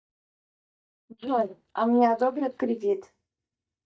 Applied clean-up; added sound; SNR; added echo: neural mask model DeepFilterNet 3.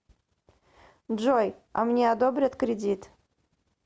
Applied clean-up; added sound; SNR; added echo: none; none; none; none.